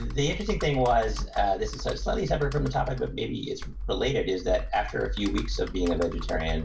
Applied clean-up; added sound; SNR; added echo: none; Computer keyboard; 5 dB; reverberation time 0.2 s.